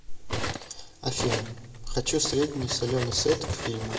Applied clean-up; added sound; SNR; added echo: none; Cutlery, silverware; 6 dB; reverberation time 0.9 s.